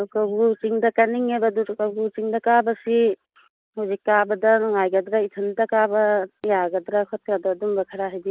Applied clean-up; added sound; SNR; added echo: neural mask model Resemble Enhance denoiser.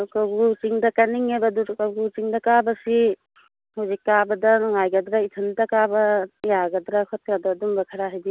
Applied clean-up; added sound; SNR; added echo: none; none; none; none.